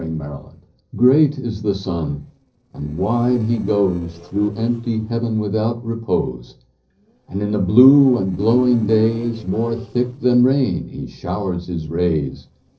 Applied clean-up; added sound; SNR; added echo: neural separator model SepFormer DNS4.